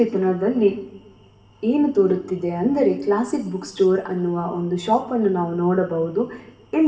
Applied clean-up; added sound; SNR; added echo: none; none; none; reverberation time 0.6 s.